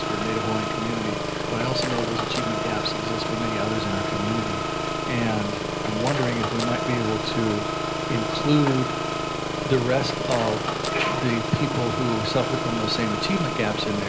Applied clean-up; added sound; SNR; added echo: none; Engine; 0 dB; none.